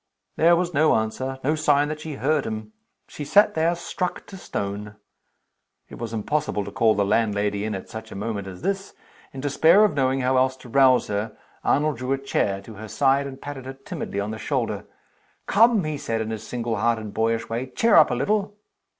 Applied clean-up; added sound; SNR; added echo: none; none; none; none.